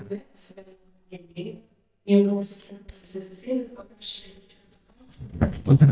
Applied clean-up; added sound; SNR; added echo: neural mask model DeepFilterNet 3.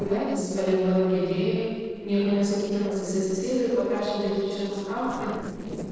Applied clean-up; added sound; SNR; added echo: neural separator model SepFormer DNS4.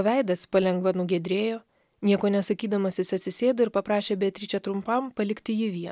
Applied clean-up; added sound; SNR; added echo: none; none; none; none.